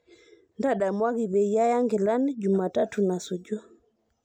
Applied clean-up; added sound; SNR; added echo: none; none; none; none.